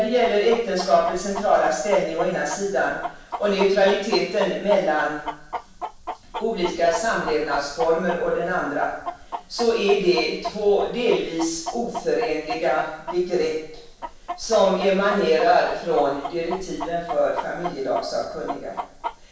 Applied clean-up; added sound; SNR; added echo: none; Chicken, rooster; 11 dB; reverberation time 0.7 s.